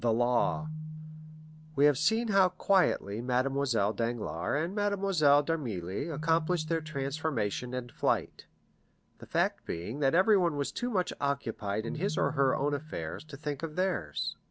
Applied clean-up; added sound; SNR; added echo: none; Keyboard (musical); 15 dB; none.